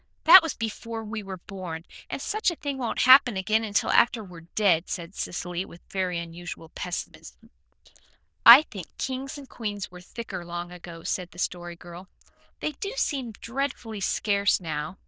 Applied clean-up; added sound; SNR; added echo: neural diffusion model UNIVERSE++.